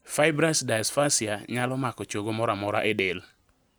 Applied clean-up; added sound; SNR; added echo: none; none; none; none.